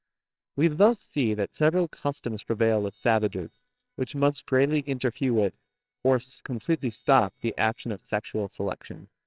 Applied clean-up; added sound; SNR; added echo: neural separator model SepFormer WHAMR!.